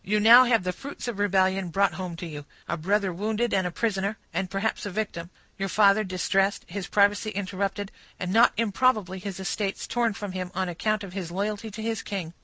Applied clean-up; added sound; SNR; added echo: none; none; none; none.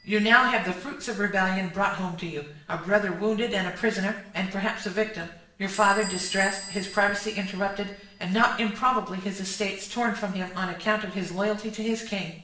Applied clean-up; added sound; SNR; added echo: none; Squeak / Bell; 19 dB; reverberation time 0.7 s.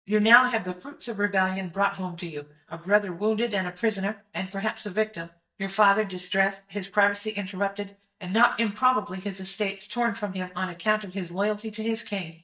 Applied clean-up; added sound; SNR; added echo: neural mask model DeepFilterNet 3.